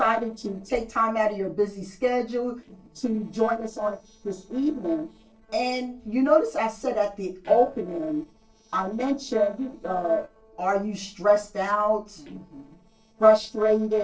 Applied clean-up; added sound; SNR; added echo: neural separator model SepFormer DNS4.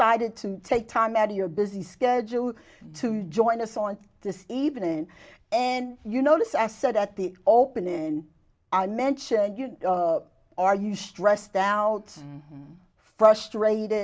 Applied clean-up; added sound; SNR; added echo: none; none; none; none.